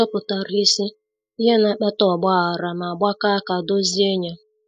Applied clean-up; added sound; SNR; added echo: neural mask model DeepFilterNet 3.